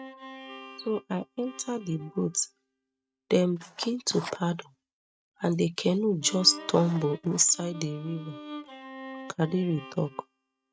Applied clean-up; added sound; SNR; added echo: neural mask model RNNoise.